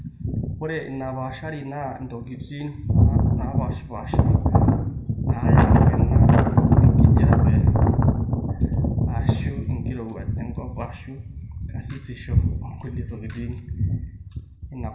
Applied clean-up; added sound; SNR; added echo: none; none; none; reverberation time 0.6 s.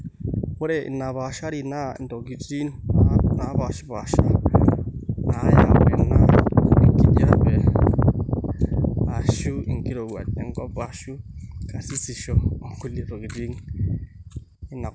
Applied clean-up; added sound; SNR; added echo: none; none; none; none.